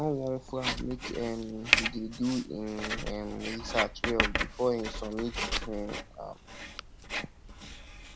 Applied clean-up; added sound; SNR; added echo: none; Writing; 0 dB; none.